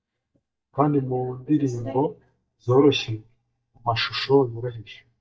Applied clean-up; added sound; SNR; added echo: neural mask model DeepFilterNet 3.